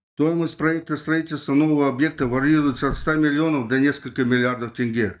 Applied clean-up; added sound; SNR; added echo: neural mask model DeepFilterNet 3.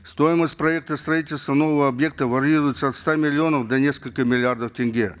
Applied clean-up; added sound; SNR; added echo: none; none; none; none.